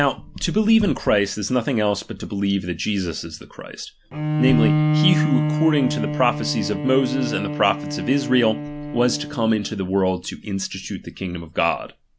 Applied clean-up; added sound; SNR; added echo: none; Bowed string instrument; 4 dB; none.